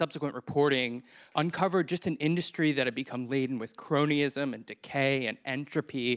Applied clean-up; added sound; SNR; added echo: none; none; none; none.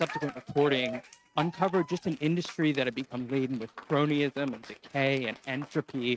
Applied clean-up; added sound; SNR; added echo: neural mask model RNNoise.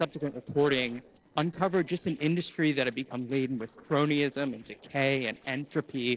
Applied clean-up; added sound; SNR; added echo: neural separator model SepFormer DNS4.